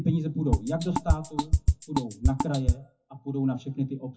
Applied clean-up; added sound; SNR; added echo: classical method WPE with log-MMSE.